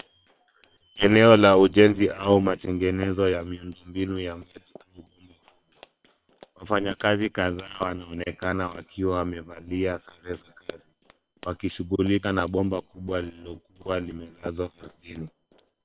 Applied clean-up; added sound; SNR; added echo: neural separator model SepFormer WHAM!.